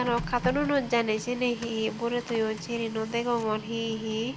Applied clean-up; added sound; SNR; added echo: none; Printer; 11 dB; none.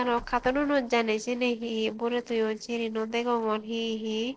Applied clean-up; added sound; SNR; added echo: neural separator model SepFormer DNS4.